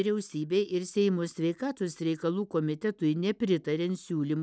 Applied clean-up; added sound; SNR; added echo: none; none; none; none.